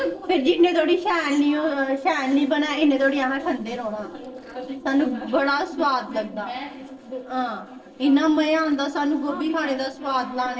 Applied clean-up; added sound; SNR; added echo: neural separator model SepFormer DNS4.